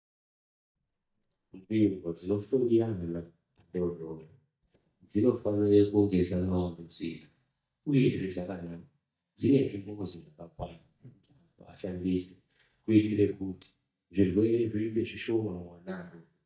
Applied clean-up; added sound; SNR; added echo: neural mask model DeepFilterNet 3.